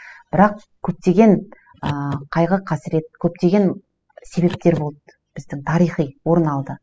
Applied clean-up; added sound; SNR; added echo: classical method spectral subtraction.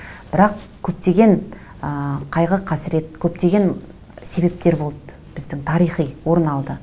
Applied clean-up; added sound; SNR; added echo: none; none; none; none.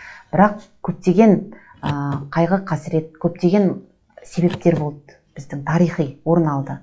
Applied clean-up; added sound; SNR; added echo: classical method log-MMSE.